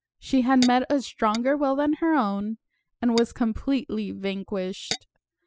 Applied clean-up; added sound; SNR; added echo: classical method spectral subtraction.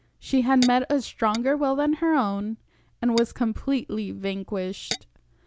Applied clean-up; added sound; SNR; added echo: none; Tap / Glass; 17 dB; none.